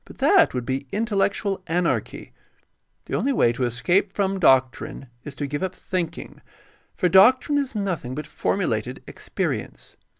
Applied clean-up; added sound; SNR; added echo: none; none; none; none.